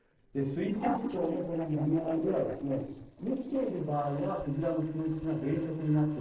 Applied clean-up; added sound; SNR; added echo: neural separator model SepFormer DNS4.